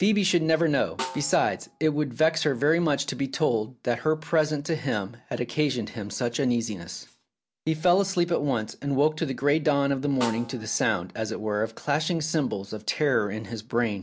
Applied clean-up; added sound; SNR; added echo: none; Snare drum; 16 dB; none.